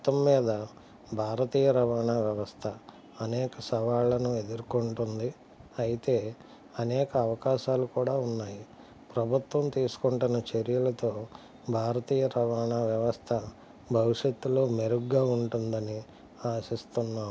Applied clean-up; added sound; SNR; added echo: none; none; none; none.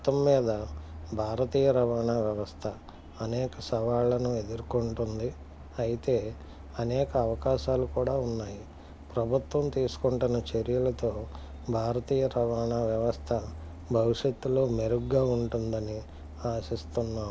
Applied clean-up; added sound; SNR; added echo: none; Truck; 14 dB; none.